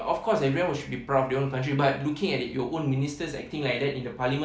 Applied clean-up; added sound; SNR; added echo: none; none; none; none.